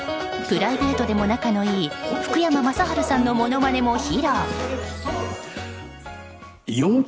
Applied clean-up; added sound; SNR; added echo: none; none; none; none.